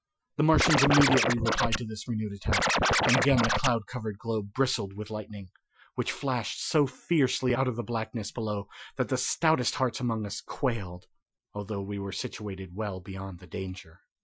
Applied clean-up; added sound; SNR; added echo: classical method Wiener filter.